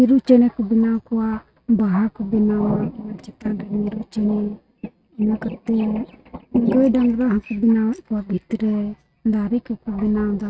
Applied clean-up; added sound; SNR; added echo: neural mask model RNNoise.